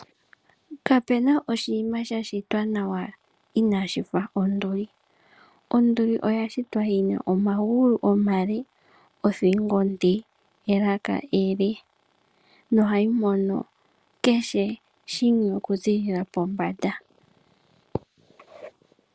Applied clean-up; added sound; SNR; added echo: none; none; none; none.